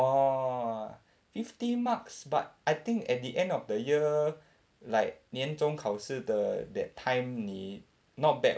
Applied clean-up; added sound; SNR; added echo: none; none; none; none.